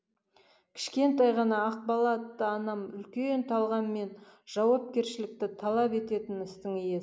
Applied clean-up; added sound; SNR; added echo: none; none; none; none.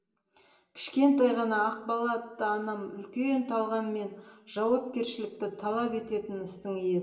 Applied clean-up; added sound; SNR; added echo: none; none; none; reverberation time 1.3 s.